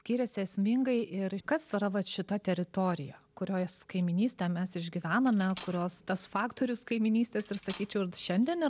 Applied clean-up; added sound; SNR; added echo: none; Cutlery, silverware; 17 dB; none.